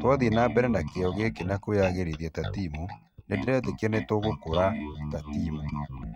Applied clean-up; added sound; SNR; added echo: neural mask model RNNoise.